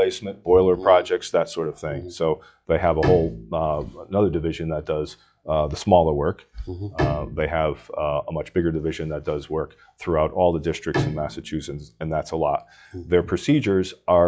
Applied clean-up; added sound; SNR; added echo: classical method log-MMSE.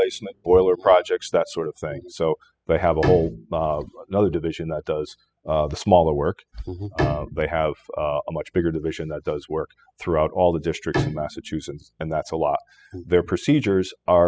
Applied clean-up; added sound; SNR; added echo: classical method spectral subtraction.